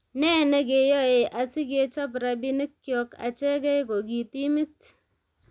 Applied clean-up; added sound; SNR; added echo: none; none; none; none.